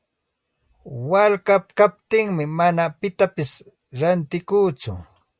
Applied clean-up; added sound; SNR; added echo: none; none; none; none.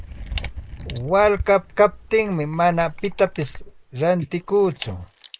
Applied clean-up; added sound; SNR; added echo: neural mask model Resemble Enhance denoiser.